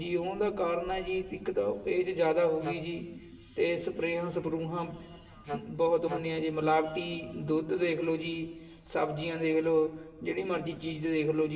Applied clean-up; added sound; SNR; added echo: none; Wind instrument, woodwind instrument; 11 dB; reverberation time 1.3 s.